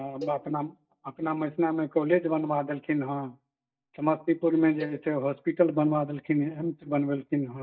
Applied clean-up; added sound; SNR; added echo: neural mask model DeepFilterNet 3.